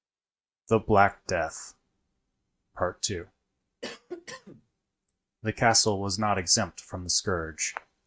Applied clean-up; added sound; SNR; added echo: neural mask model RNNoise.